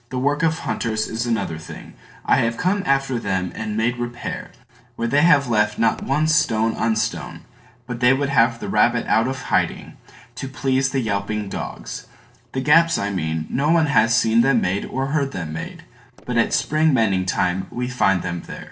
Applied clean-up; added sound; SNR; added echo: neural separator model SepFormer DNS4.